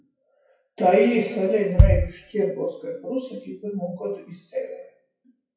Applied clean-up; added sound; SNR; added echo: classical method WPE with log-MMSE.